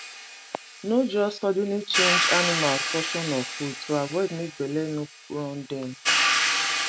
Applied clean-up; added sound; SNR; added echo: none; Hi-hat; 0 dB; none.